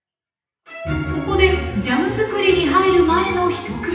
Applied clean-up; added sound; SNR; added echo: none; none; none; reverberation time 0.9 s.